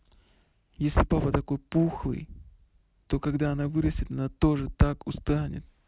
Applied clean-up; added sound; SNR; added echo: none; none; none; none.